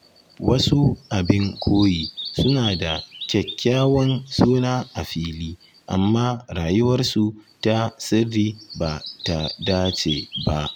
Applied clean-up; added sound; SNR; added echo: none; Bird vocalization, bird call, bird song; 15 dB; none.